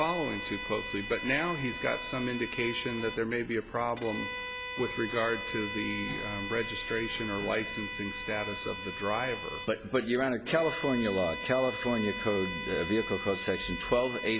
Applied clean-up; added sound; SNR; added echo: none; Bowed string instrument; 7 dB; none.